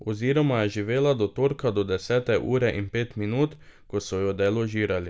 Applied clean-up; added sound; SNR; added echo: none; none; none; none.